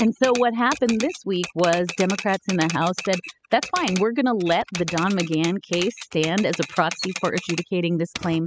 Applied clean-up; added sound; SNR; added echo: classical method spectral subtraction.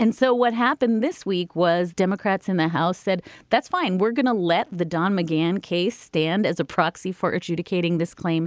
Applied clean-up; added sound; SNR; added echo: none; none; none; none.